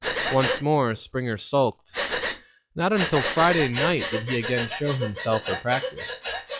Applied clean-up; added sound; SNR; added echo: classical method log-MMSE.